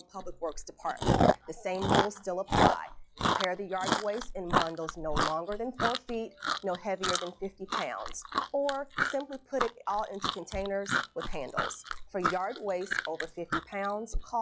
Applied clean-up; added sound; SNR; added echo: classical method log-MMSE.